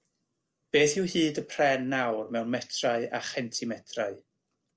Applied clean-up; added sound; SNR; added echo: none; none; none; none.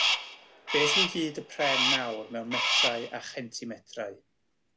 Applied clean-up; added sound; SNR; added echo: none; Crow; -4 dB; none.